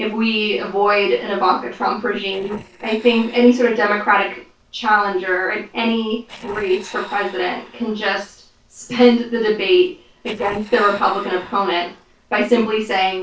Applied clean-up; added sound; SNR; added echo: neural separator model SepFormer DNS4.